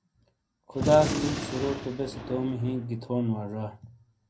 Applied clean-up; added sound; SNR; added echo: none; Gunshot, gunfire; 5 dB; reverberation time 0.3 s.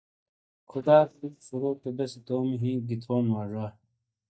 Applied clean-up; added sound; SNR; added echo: neural mask model DeepFilterNet 3.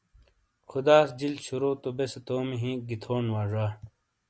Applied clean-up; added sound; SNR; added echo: none; none; none; none.